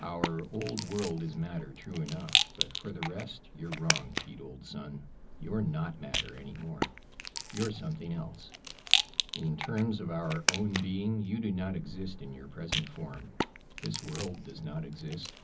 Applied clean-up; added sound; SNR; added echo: none; Rattle; 0 dB; reverberation time 0.4 s.